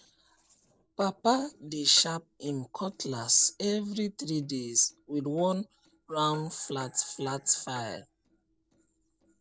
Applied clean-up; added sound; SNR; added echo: neural separator model SepFormer DNS4.